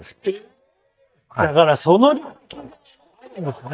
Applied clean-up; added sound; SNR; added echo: neural mask model DeepFilterNet 3.